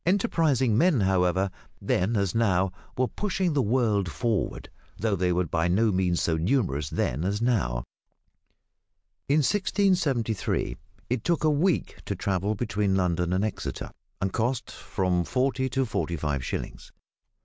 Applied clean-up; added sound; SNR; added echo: none; none; none; none.